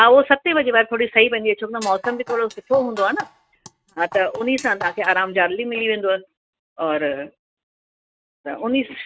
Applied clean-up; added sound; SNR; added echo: neural mask model RNNoise.